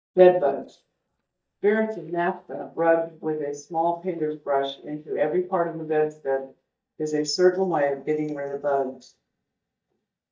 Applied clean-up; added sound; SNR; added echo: neural mask model DeepFilterNet 3.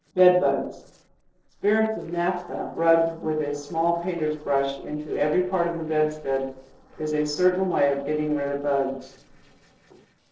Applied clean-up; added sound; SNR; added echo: neural separator model SepFormer DNS4.